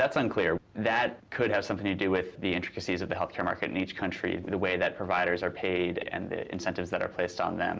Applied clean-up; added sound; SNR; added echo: none; none; none; none.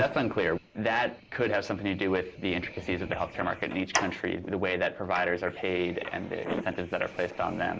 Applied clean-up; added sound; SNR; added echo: neural mask model Resemble Enhance denoiser.